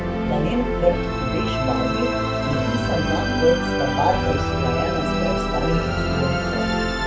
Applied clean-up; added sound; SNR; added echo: none; Musical instrument; -3 dB; reverberation time 0.3 s.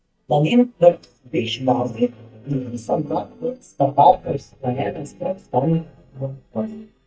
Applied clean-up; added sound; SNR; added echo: neural mask model DeepFilterNet 3.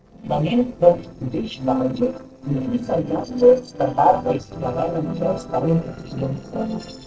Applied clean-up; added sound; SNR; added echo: neural separator model SepFormer DNS4.